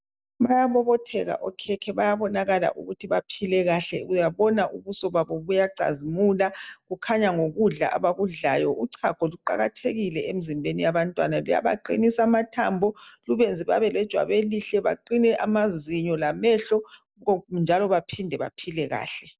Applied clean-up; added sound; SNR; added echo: none; none; none; none.